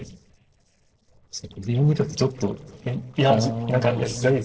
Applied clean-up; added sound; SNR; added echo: neural separator model SepFormer DNS4.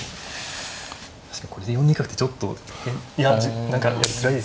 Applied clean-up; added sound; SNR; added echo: none; none; none; none.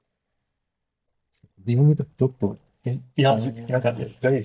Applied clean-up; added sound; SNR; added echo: neural mask model DeepFilterNet 3.